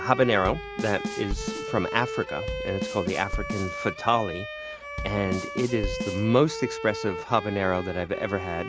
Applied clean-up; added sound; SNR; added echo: none; Bass drum / Snare drum / Drum kit + Bowed string instrument; 6 dB; none.